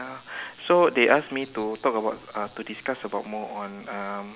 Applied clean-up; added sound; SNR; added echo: none; none; none; none.